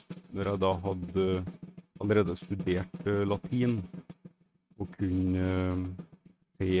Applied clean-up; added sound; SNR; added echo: neural mask model RNNoise.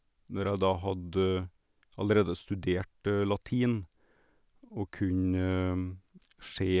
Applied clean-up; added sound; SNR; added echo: none; none; none; none.